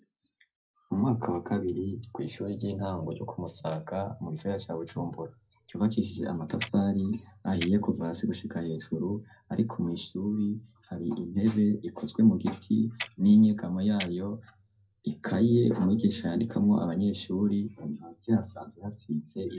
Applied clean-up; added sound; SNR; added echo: none; Clock; 16 dB; reverberation time 0.2 s.